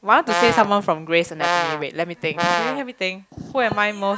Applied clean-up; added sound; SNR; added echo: none; Brass instrument; 3 dB; none.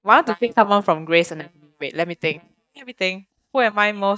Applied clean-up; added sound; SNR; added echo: neural mask model DeepFilterNet 3.